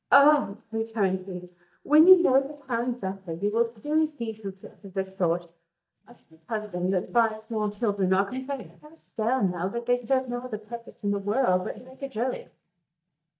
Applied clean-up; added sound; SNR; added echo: neural mask model DeepFilterNet 3.